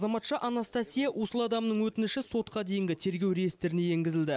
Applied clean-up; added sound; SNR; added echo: none; none; none; none.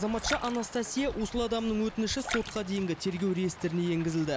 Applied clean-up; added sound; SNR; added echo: none; Splash, splatter + Rain; 11 dB; none.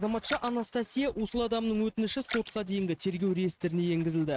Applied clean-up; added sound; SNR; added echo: neural mask model RNNoise.